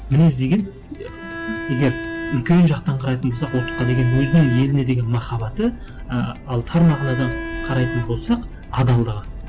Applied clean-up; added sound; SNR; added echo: none; Bowed string instrument + Accelerating, revving, vroom; 11 dB; none.